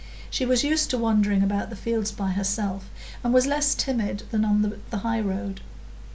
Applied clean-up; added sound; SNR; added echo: none; none; none; none.